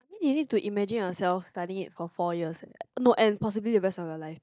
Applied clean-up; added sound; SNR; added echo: neural mask model DeepFilterNet 3.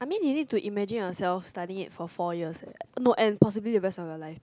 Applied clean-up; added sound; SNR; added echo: none; none; none; none.